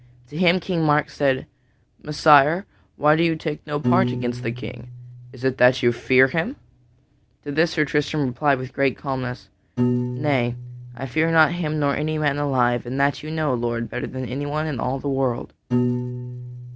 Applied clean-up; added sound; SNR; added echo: none; Piano; 9 dB; none.